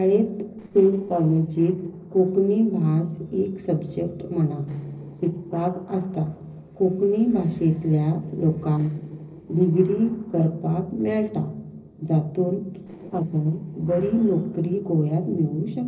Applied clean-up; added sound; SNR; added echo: neural separator model SepFormer DNS4.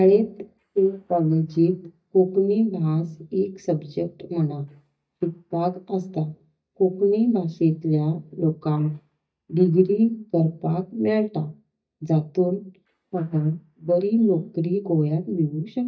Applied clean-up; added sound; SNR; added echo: neural mask model DeepFilterNet 3.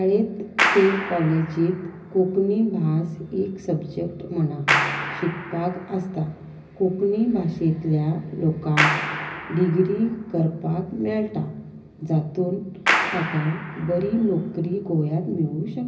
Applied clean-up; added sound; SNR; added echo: none; Clapping; 6 dB; reverberation time 0.4 s.